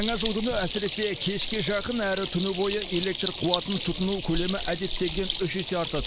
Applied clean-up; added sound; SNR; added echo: none; Stream; 4 dB; none.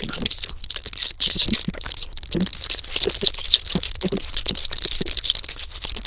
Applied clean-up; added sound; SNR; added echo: neural diffusion model UNIVERSE++.